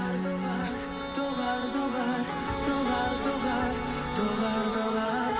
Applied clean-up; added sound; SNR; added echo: none; Wind instrument, woodwind instrument; 16 dB; none.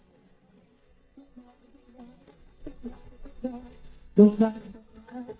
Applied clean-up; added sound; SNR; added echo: neural mask model DeepFilterNet 3.